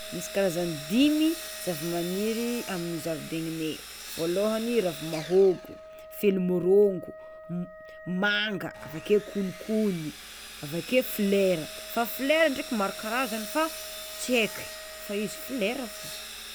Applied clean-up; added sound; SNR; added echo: none; Wind instrument, woodwind instrument + Sawing; 13 dB; none.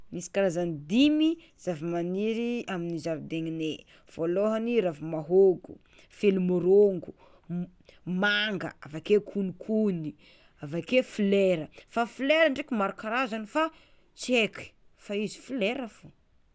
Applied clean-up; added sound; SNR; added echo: none; none; none; none.